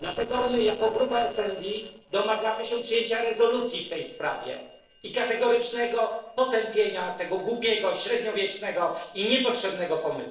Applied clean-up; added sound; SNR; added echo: neural separator model SepFormer DNS4.